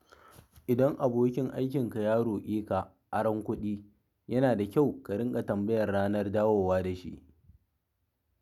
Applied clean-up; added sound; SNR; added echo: none; none; none; none.